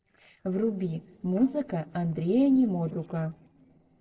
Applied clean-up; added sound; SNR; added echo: neural separator model SepFormer DNS4.